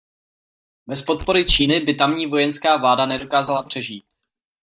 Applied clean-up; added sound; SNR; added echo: neural mask model DeepFilterNet 3.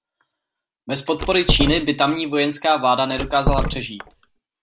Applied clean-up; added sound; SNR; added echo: none; Door; 3 dB; none.